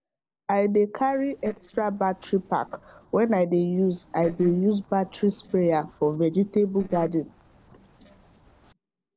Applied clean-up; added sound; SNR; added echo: neural separator model SepFormer DNS4.